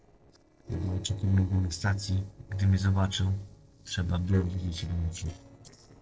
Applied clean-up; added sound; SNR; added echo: neural separator model SepFormer DNS4.